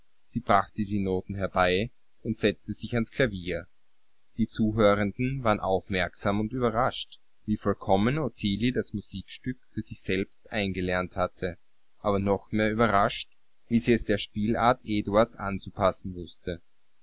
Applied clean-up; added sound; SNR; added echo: none; none; none; none.